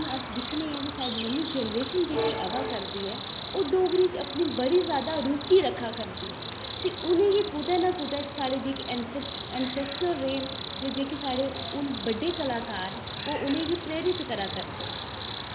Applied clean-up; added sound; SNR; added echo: none; Cricket; 0 dB; none.